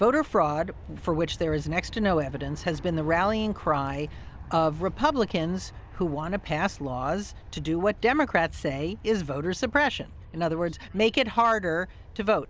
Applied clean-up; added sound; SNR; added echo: none; Aircraft; 15 dB; none.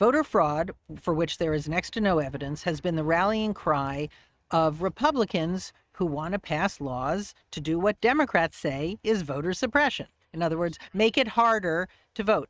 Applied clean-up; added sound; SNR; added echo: neural mask model RNNoise.